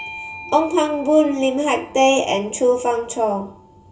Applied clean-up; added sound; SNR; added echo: none; Bell / Doorbell; 20 dB; reverberation time 0.2 s.